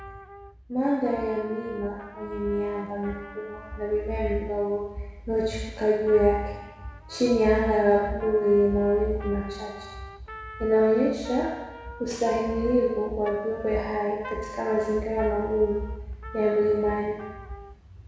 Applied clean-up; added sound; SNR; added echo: none; Trumpet; 18 dB; reverberation time 1.1 s.